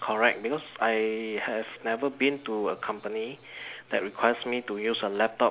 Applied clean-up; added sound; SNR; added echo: none; none; none; none.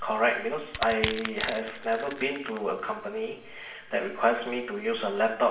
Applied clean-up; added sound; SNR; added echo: none; Crushing; 10 dB; reverberation time 0.7 s.